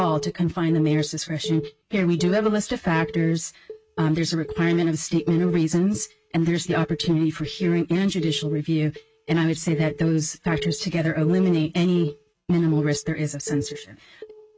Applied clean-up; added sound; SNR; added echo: neural mask model RNNoise.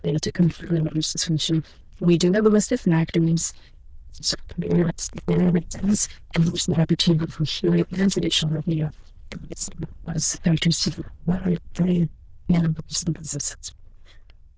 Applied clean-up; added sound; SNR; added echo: neural diffusion model UNIVERSE++.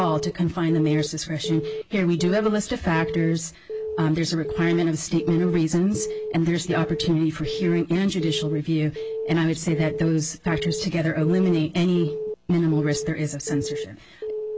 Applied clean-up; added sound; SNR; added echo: none; Alarm / Keyboard (musical); 9 dB; none.